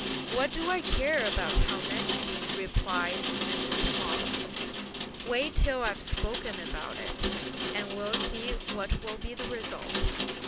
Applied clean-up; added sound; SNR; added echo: none; Rain; 2 dB; none.